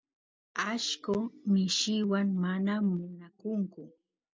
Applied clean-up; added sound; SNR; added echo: none; none; none; none.